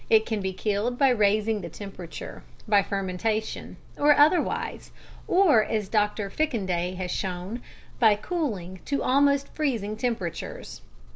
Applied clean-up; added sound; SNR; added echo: none; none; none; none.